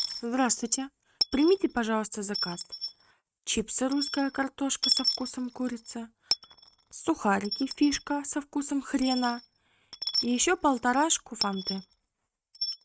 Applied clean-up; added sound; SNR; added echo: neural mask model RNNoise.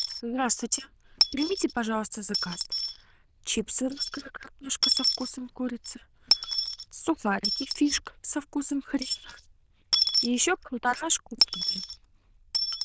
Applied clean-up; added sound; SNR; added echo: neural diffusion model UNIVERSE++.